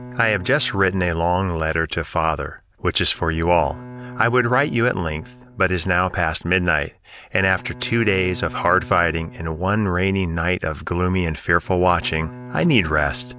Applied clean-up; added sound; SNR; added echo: none; Bowed string instrument; 18 dB; none.